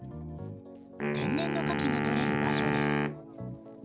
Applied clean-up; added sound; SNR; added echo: none; Wind instrument, woodwind instrument; -5 dB; none.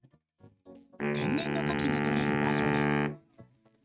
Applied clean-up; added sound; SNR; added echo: neural mask model RNNoise.